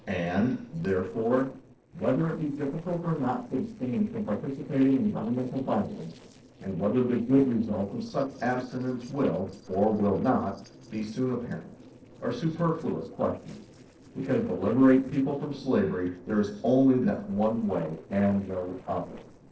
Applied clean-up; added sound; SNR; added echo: neural separator model SepFormer DNS4.